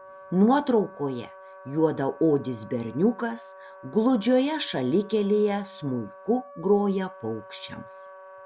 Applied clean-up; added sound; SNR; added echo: none; Wind instrument, woodwind instrument; 20 dB; none.